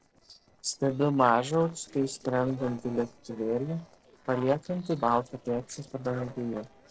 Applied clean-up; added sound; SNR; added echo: neural separator model SepFormer DNS4.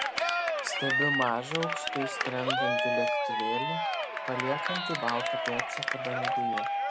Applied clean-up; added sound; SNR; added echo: none; Cheering; -5 dB; none.